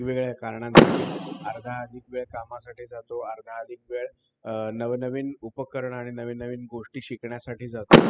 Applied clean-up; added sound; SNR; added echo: classical method spectral subtraction.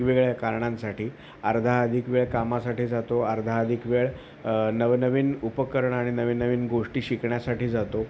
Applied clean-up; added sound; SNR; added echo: none; none; none; none.